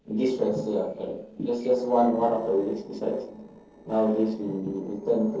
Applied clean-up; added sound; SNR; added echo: neural separator model SepFormer DNS4.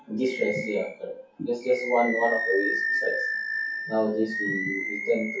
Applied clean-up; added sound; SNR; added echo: classical method WPE with log-MMSE.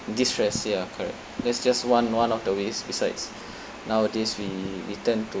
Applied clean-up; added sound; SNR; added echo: none; none; none; none.